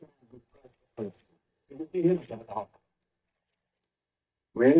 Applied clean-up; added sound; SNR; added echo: neural mask model DeepFilterNet 3.